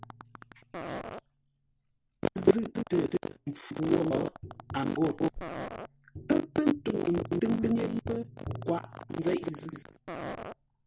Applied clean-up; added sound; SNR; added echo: none; Tap + Fart; 12 dB; none.